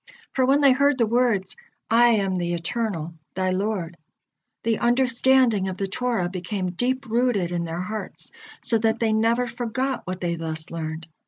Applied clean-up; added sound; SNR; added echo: none; none; none; none.